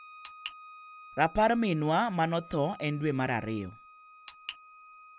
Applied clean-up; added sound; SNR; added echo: none; Bowed string instrument; 20 dB; none.